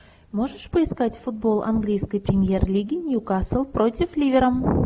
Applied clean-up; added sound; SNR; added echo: none; none; none; none.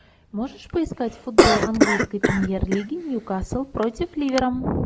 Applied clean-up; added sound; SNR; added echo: none; Cough; -1 dB; none.